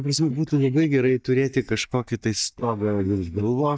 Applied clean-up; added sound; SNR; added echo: neural mask model DeepFilterNet 3.